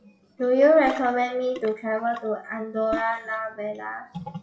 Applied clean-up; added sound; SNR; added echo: classical method WPE with log-MMSE.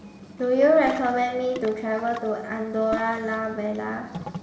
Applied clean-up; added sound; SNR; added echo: none; Ocean; 16 dB; reverberation time 2.8 s.